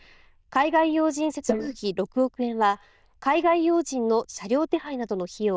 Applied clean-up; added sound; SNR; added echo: neural diffusion model UNIVERSE++.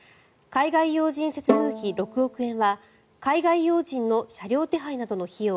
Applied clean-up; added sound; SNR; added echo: none; Bowed string instrument; 5 dB; none.